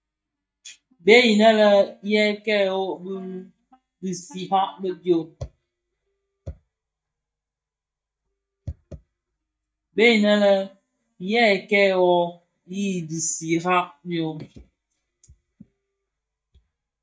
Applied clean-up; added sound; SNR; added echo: neural mask model DeepFilterNet 3.